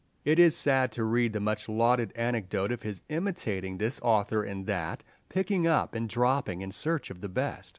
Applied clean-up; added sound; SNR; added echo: none; none; none; none.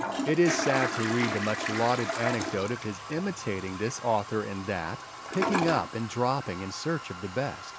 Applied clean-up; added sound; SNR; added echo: none; Toilet flush; 5 dB; none.